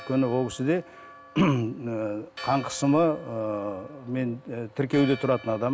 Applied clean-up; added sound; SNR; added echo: none; Church bell; 19 dB; none.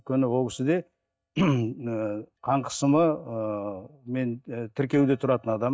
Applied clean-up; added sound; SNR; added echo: neural mask model DeepFilterNet 3.